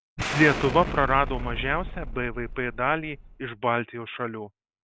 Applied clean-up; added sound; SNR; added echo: none; Explosion; 6 dB; none.